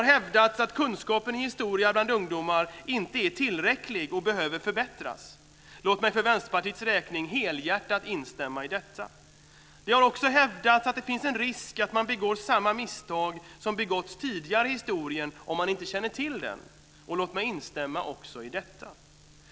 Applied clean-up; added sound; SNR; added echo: none; none; none; none.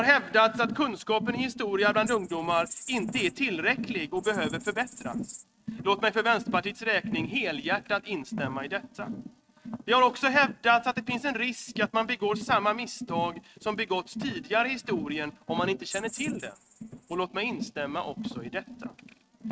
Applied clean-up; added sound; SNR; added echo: neural mask model RNNoise.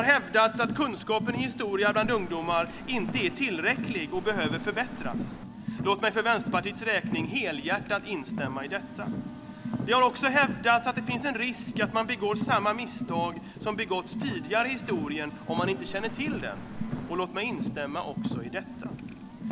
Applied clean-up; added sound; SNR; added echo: none; Car + Cricket; 5 dB; none.